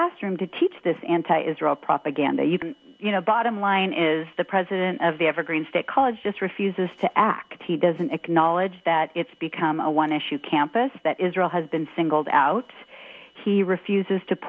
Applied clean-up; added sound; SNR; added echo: none; none; none; none.